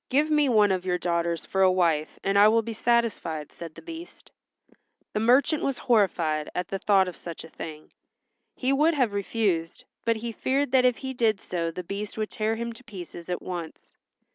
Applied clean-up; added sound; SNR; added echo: none; none; none; none.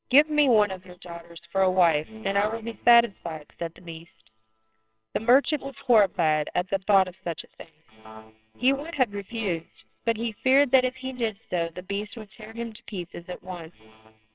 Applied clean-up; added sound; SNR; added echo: neural separator model SepFormer WHAMR!.